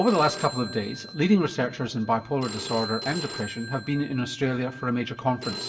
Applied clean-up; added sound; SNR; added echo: none; Telephone; 13 dB; reverberation time 1.5 s.